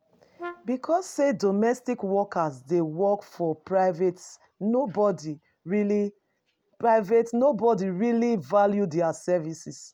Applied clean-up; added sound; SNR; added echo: none; Brass instrument; 17 dB; none.